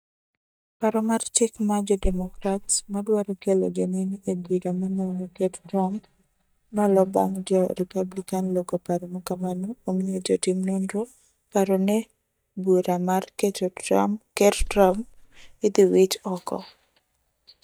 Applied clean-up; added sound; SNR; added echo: neural mask model DeepFilterNet 3.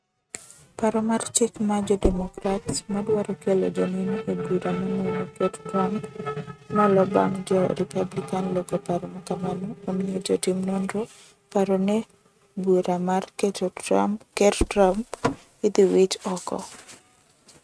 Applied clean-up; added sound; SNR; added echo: neural mask model RNNoise.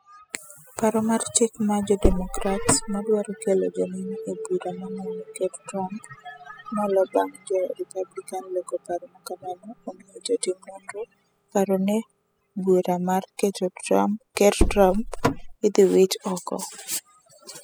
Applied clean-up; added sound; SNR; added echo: classical method spectral subtraction.